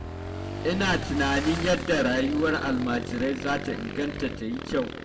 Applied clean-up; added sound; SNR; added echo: none; Motorcycle / Engine; 7 dB; reverberation time 1.7 s.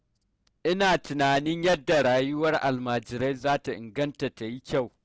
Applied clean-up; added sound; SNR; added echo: none; none; none; none.